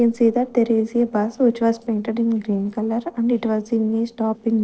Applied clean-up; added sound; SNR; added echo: neural separator model SepFormer DNS4.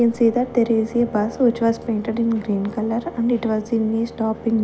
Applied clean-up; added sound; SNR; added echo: none; Brass instrument; 17 dB; none.